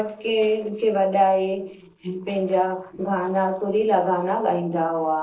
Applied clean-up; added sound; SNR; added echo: neural separator model SepFormer DNS4.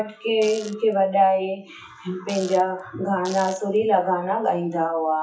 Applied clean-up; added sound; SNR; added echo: classical method WPE with log-MMSE.